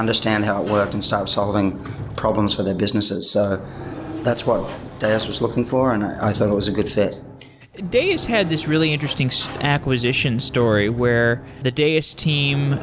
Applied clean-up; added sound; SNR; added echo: none; Sliding door; 13 dB; none.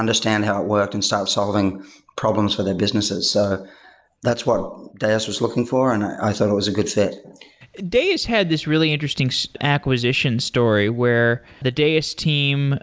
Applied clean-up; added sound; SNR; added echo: none; none; none; none.